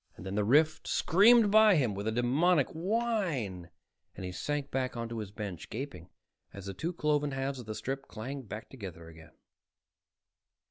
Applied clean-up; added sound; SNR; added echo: none; none; none; none.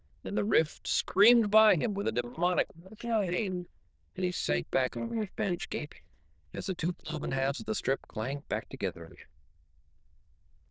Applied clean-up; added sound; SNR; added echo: neural diffusion model UNIVERSE++.